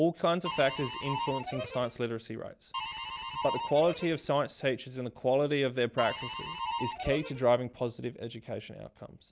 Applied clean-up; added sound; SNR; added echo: none; Harmonica; 6 dB; none.